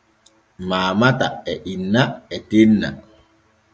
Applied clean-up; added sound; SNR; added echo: none; none; none; none.